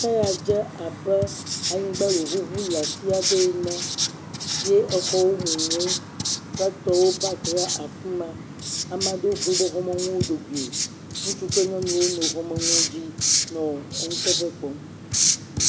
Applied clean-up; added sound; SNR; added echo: none; Writing; 2 dB; none.